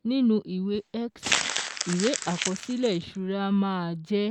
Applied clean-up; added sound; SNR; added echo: none; Crumpling, crinkling; 5 dB; none.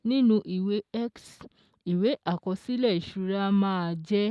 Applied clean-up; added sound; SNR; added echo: none; none; none; none.